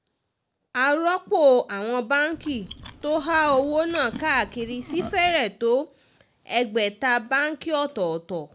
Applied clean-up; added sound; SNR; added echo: none; Chewing, mastication; 15 dB; none.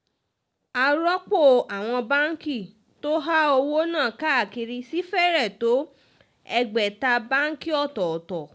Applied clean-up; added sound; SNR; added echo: none; none; none; none.